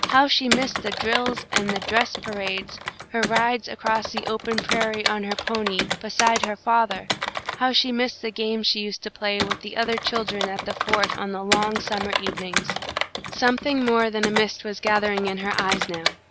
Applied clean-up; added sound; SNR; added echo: none; Computer keyboard; 4 dB; none.